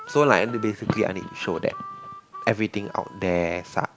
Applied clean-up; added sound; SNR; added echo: none; Harmonica; 16 dB; none.